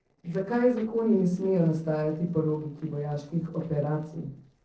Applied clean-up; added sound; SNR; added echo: neural separator model SepFormer DNS4.